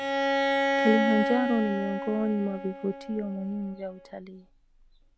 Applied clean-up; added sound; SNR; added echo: none; Bowed string instrument; 1 dB; none.